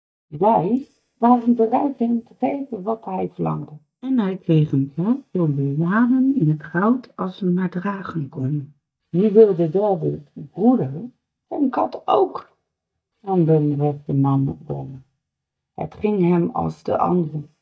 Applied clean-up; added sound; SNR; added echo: neural mask model DeepFilterNet 3.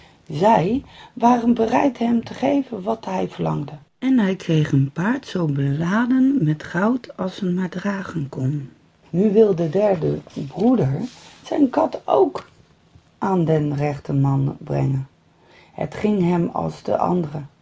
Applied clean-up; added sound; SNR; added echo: none; none; none; none.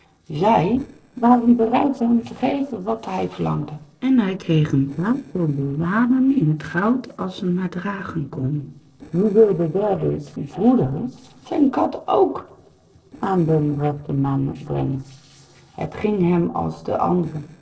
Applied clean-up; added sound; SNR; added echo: neural separator model SepFormer DNS4.